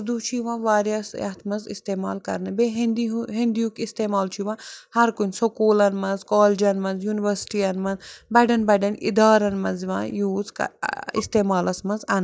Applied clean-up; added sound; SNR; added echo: neural mask model DeepFilterNet 3.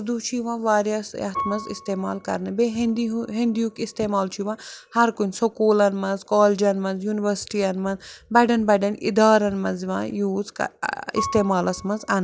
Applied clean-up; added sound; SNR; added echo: none; Piano; 18 dB; none.